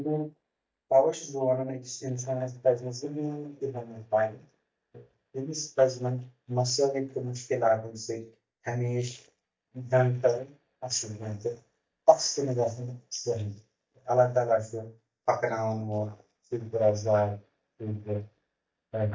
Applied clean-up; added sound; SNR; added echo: neural mask model DeepFilterNet 3.